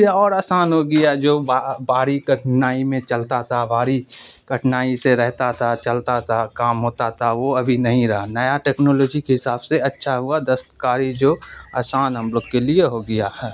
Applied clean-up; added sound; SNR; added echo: none; none; none; none.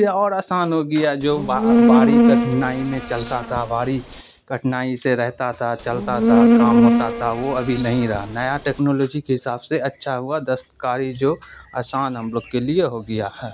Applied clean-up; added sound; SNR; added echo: none; Insect; -4 dB; none.